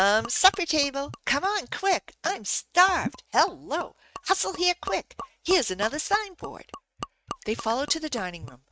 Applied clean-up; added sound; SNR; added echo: neural mask model RNNoise.